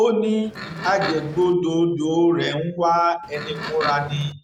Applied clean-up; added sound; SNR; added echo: none; Livestock, farm animals, working animals; 11 dB; none.